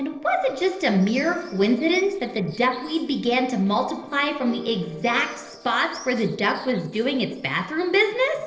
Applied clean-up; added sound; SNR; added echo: neural separator model SepFormer DNS4.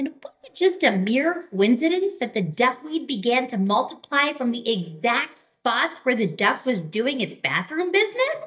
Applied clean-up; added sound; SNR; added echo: neural mask model DeepFilterNet 3.